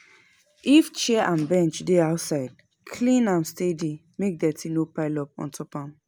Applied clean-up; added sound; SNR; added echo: none; none; none; none.